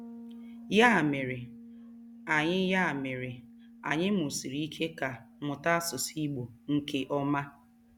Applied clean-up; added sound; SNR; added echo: none; Bass guitar; 19 dB; none.